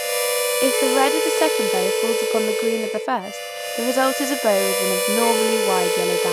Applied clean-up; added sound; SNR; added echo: none; Harmonica; -3 dB; none.